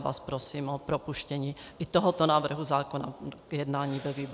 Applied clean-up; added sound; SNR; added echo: none; none; none; none.